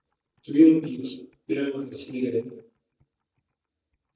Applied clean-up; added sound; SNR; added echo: neural mask model DeepFilterNet 3.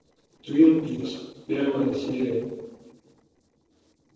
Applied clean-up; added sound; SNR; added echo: neural separator model SepFormer DNS4.